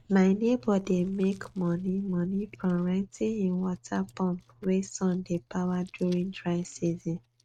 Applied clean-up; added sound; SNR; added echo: neural mask model RNNoise.